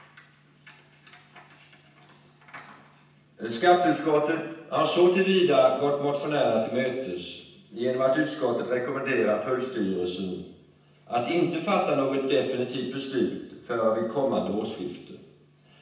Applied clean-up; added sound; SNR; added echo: none; none; none; reverberation time 0.9 s.